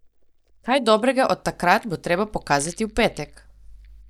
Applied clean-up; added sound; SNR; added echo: neural mask model DeepFilterNet 3.